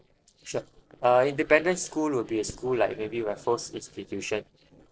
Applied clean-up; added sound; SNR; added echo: neural separator model SepFormer DNS4.